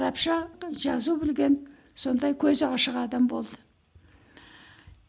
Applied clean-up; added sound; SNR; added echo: none; none; none; none.